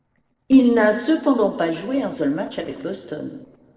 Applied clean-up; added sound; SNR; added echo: neural separator model SepFormer DNS4.